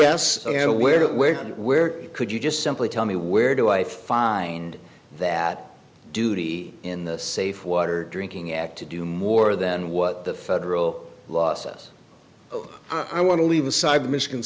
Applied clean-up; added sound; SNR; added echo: none; none; none; none.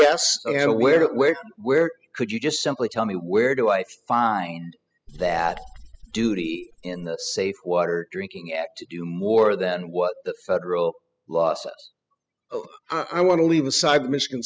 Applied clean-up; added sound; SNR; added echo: classical method spectral subtraction.